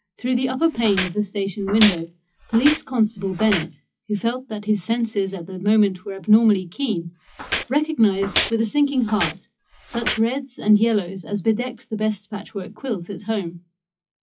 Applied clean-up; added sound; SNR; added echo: classical method WPE with log-MMSE.